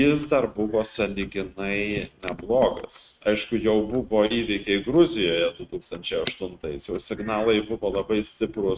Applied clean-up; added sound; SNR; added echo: neural mask model RNNoise.